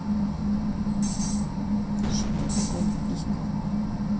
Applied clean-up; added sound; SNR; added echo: none; Boom; 9 dB; reverberation time 0.3 s.